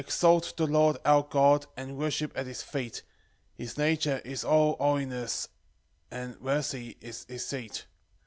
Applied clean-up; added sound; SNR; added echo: none; none; none; none.